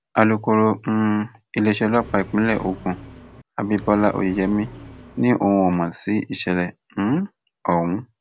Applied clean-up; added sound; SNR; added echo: none; Accelerating, revving, vroom; 18 dB; none.